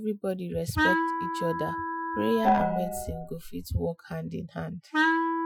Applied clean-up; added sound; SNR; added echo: classical method Wiener filter.